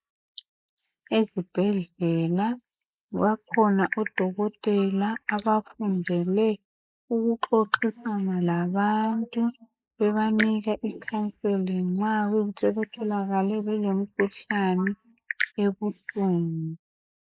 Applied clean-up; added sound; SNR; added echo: neural mask model Resemble Enhance denoiser.